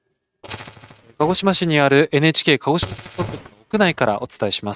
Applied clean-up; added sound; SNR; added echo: neural mask model RNNoise.